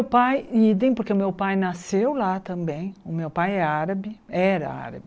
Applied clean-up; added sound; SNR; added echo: none; none; none; none.